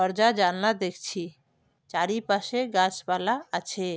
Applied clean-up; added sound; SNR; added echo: none; none; none; none.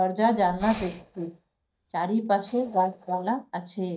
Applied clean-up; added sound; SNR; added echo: neural mask model DeepFilterNet 3.